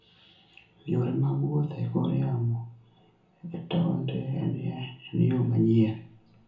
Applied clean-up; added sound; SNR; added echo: none; none; none; reverberation time 0.6 s.